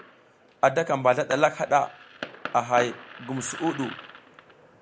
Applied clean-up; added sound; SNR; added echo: none; Fireworks; 14 dB; none.